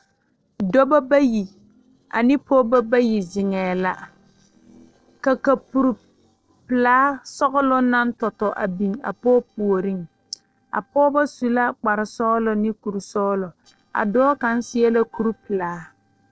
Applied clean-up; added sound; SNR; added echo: neural separator model SepFormer DNS4.